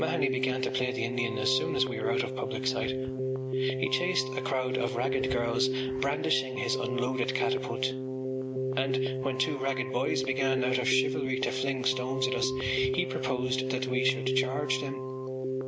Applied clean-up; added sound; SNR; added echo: none; Keyboard (musical); 0 dB; none.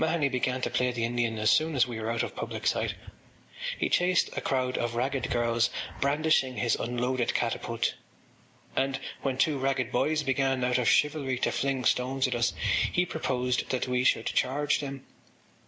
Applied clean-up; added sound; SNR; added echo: none; none; none; none.